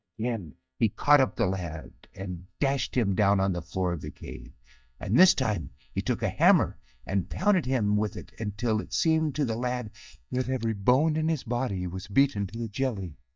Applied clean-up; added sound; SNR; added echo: neural mask model DeepFilterNet 3.